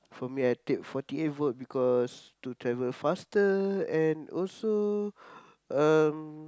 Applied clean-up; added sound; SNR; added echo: none; none; none; none.